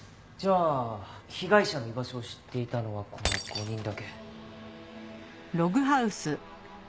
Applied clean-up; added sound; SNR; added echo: none; Shatter; 13 dB; none.